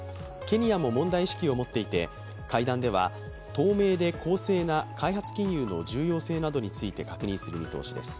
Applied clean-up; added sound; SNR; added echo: none; none; none; none.